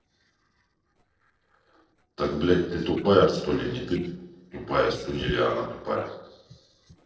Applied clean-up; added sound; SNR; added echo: neural separator model SepFormer DNS4.